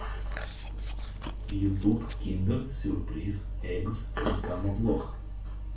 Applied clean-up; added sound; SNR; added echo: none; Chewing, mastication; 16 dB; reverberation time 0.3 s.